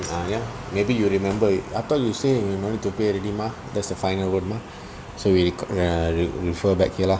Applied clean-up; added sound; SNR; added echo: none; none; none; none.